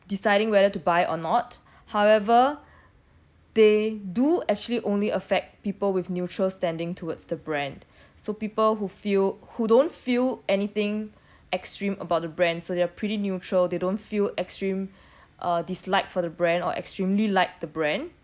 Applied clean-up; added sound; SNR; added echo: none; none; none; none.